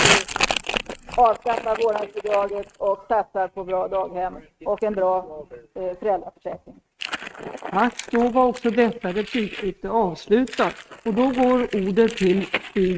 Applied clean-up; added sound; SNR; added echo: neural mask model RNNoise.